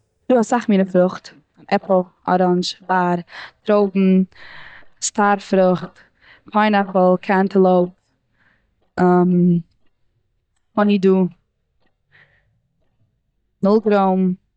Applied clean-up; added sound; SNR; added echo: neural mask model DeepFilterNet 3.